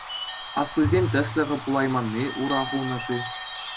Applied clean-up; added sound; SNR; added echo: none; Bowed string instrument + Bird / Bell; 3 dB; none.